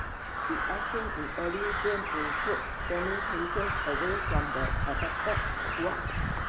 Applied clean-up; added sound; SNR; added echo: none; Crow; -4 dB; none.